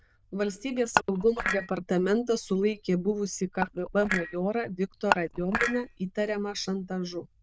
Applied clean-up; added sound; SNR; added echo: neural diffusion model UNIVERSE++.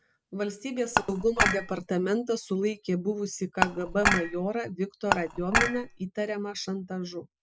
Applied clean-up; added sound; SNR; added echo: none; Dishes, pots, and pans / Chink, clink; -2 dB; none.